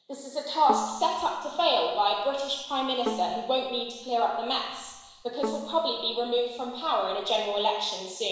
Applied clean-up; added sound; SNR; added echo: none; Bowed string instrument; 12 dB; reverberation time 1.0 s.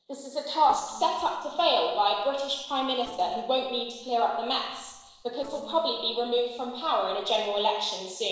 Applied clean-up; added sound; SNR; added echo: neural separator model SepFormer DNS4.